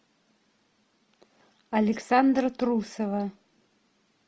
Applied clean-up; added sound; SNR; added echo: none; none; none; none.